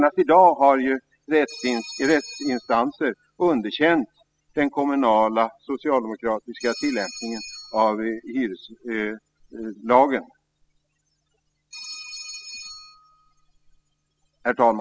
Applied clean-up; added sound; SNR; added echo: classical method spectral subtraction.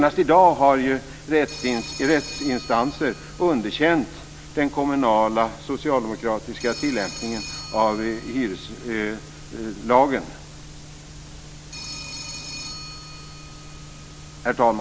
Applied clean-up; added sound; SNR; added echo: none; Telephone; 17 dB; none.